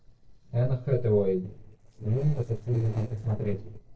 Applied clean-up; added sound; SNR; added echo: neural separator model SepFormer DNS4.